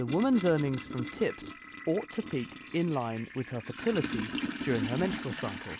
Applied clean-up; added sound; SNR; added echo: none; Toilet flush; 7 dB; none.